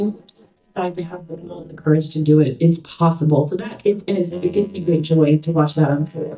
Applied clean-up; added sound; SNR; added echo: neural mask model DeepFilterNet 3.